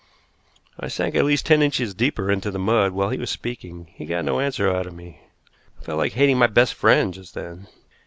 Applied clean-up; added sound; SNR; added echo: none; none; none; none.